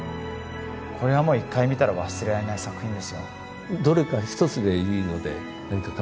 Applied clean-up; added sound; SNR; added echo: none; none; none; none.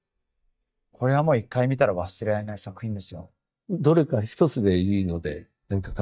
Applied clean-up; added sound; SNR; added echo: neural mask model DeepFilterNet 3.